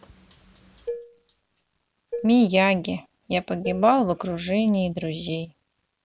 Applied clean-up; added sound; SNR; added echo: none; Dishes, pots, and pans; 13 dB; none.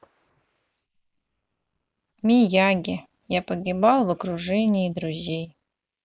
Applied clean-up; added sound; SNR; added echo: neural mask model Resemble Enhance denoiser.